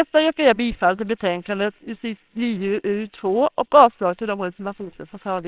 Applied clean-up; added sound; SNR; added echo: neural separator model SepFormer WHAMR!.